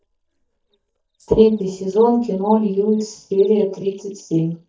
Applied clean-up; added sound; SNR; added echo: neural mask model DeepFilterNet 3.